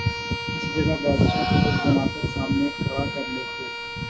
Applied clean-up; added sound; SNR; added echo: none; Livestock, farm animals, working animals + Bowed string instrument; 6 dB; none.